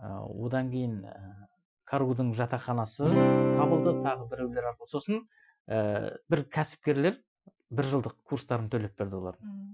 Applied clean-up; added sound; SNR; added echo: classical method Wiener filter.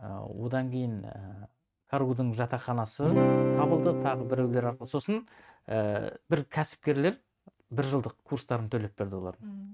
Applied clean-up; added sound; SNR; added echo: neural mask model RNNoise.